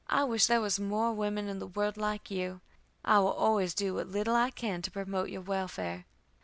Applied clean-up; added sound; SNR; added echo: none; none; none; none.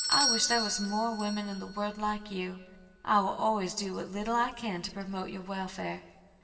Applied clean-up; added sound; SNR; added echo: none; Bell / Doorbell; 6 dB; reverberation time 1.8 s.